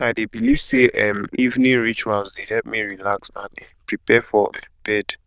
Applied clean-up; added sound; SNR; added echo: neural diffusion model UNIVERSE++.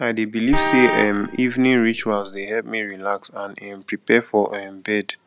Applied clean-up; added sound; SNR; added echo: none; Vehicle horn, car horn, honking; 4 dB; none.